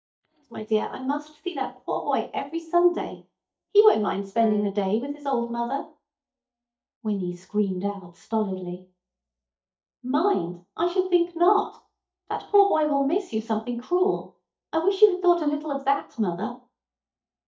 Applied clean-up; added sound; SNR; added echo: neural mask model DeepFilterNet 3.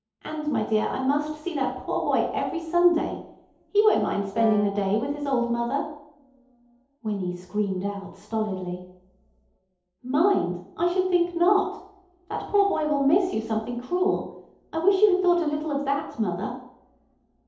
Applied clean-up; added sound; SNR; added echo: none; Wind instrument, woodwind instrument; 8 dB; reverberation time 2.2 s.